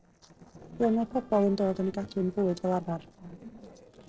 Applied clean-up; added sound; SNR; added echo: neural separator model SepFormer DNS4.